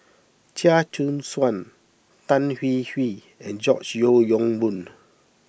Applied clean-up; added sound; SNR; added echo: none; none; none; none.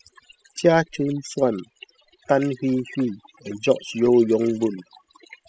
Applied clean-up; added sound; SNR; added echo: classical method spectral subtraction.